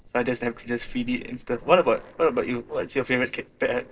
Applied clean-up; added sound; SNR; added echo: neural separator model SepFormer DNS4.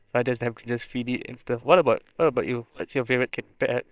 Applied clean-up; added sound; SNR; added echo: neural separator model SepFormer WHAMR!.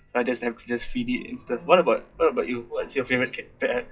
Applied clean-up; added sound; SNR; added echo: classical method WPE with log-MMSE.